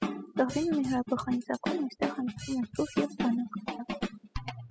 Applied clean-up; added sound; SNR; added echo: classical method spectral subtraction.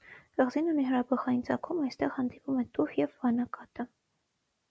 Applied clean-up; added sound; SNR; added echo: none; none; none; none.